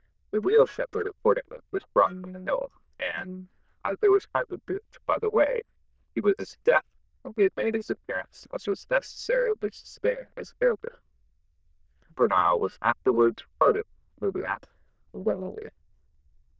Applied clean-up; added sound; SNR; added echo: neural diffusion model UNIVERSE++.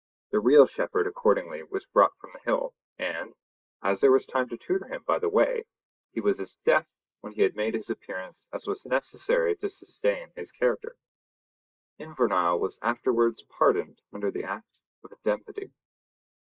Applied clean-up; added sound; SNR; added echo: neural mask model Resemble Enhance denoiser.